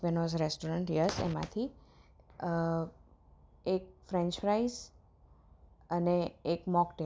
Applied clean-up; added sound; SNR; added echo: none; none; none; none.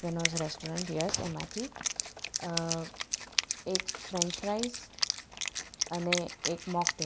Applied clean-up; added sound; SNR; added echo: none; Wind instrument, woodwind instrument; 0 dB; none.